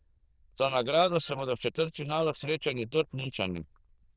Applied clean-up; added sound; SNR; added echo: neural diffusion model UNIVERSE++.